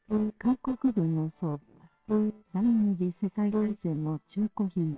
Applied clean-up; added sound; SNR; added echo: neural separator model SepFormer WHAMR!.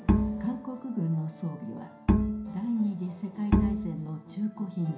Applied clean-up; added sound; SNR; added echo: none; Bowed string instrument; -4 dB; reverberation time 0.5 s.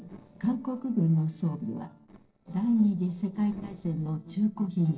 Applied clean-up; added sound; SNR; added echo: neural separator model SepFormer DNS4.